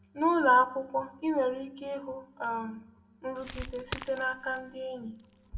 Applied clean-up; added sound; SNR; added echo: none; Crackle; 14 dB; reverberation time 0.5 s.